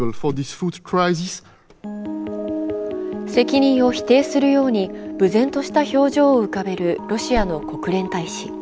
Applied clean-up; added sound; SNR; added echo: none; Cricket; 16 dB; none.